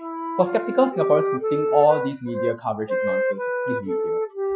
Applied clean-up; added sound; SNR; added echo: classical method Wiener filter.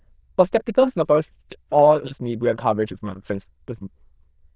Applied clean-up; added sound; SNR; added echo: neural diffusion model UNIVERSE++.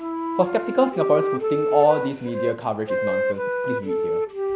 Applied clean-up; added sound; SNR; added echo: none; Wind instrument, woodwind instrument; 1 dB; none.